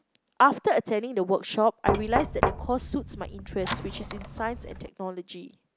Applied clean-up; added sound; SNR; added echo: none; Knock; 3 dB; none.